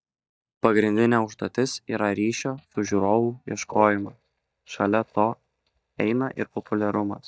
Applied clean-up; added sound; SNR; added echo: neural mask model DeepFilterNet 3.